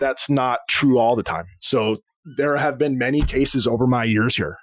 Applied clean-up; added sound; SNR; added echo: classical method Wiener filter.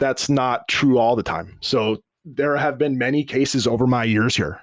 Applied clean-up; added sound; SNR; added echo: none; none; none; none.